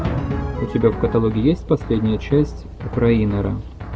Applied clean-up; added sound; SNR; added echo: none; Drum; 7 dB; none.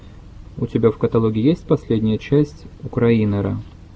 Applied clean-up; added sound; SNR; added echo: none; none; none; none.